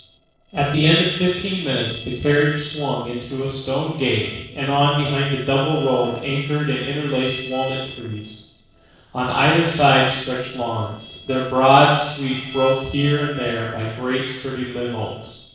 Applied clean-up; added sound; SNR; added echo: neural separator model SepFormer DNS4.